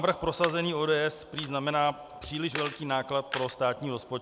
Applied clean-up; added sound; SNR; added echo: none; Coin (dropping); 12 dB; none.